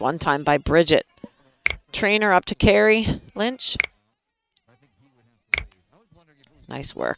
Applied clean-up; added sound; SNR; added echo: neural mask model RNNoise.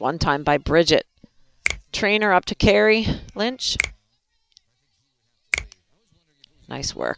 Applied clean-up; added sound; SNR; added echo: neural mask model DeepFilterNet 3.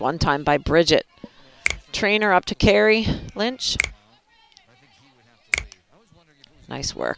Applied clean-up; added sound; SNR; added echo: none; Finger snapping; 10 dB; none.